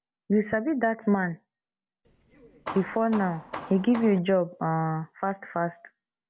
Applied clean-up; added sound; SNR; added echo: none; Hammer; 12 dB; none.